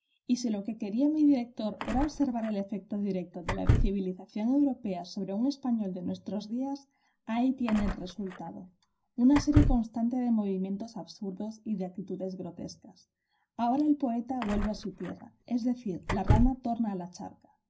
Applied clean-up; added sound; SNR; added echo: none; Door / Car; 2 dB; reverberation time 0.4 s.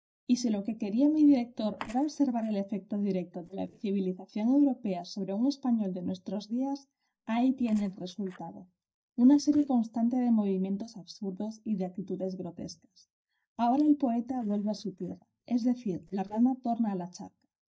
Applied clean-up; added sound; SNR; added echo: neural mask model DeepFilterNet 3.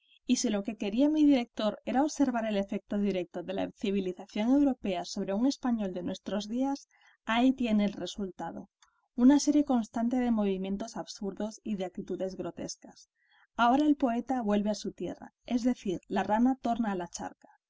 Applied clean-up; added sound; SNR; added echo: none; none; none; none.